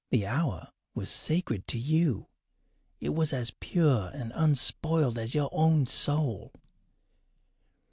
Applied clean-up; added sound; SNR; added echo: none; none; none; none.